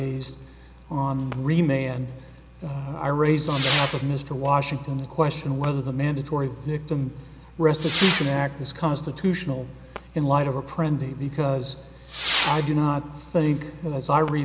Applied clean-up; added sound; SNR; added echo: none; Whoosh, swoosh, swish / Fireworks; 8 dB; none.